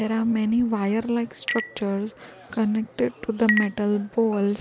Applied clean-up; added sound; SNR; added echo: none; Chink, clink; 9 dB; none.